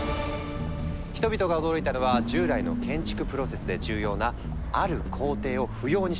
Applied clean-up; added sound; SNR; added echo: none; Walk, footsteps; 7 dB; none.